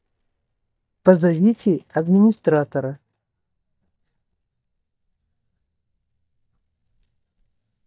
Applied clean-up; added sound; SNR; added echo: neural mask model DeepFilterNet 3.